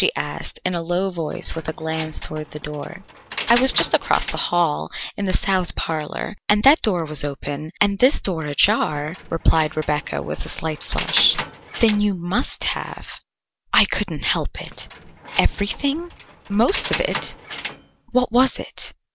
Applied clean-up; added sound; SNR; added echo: none; Keys jangling; 12 dB; none.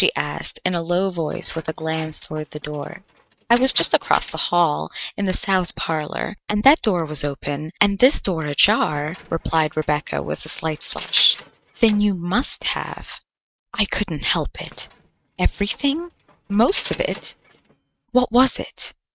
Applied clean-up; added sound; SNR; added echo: neural mask model RNNoise.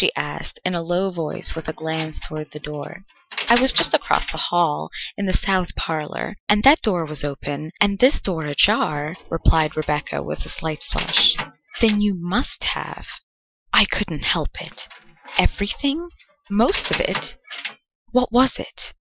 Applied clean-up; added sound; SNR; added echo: classical method Wiener filter.